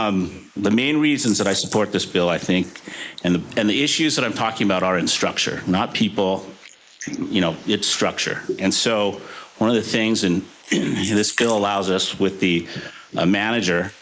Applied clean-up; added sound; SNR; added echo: neural mask model Resemble Enhance denoiser.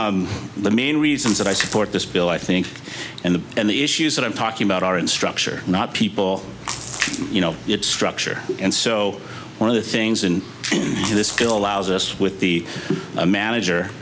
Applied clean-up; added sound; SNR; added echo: none; Splash, splatter; 11 dB; none.